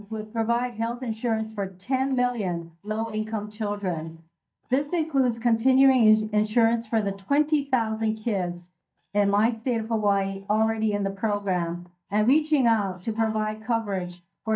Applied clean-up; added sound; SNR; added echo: neural mask model DeepFilterNet 3.